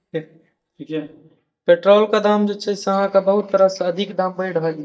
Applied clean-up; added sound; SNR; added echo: neural mask model DeepFilterNet 3.